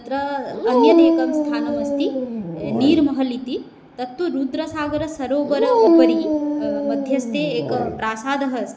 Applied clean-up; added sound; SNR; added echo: none; Dog; -3 dB; none.